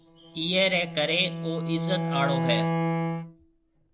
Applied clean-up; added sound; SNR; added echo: none; Bowed string instrument; 1 dB; none.